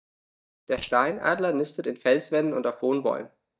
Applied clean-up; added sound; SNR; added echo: neural mask model DeepFilterNet 3.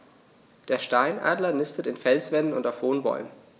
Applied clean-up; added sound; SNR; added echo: none; none; none; none.